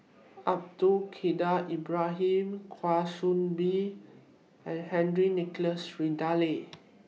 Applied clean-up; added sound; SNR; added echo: none; none; none; none.